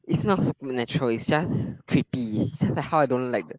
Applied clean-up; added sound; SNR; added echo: neural mask model Resemble Enhance denoiser.